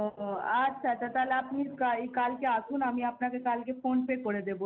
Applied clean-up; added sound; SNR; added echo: none; none; none; none.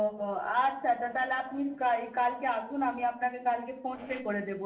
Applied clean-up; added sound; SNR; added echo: neural separator model SepFormer DNS4.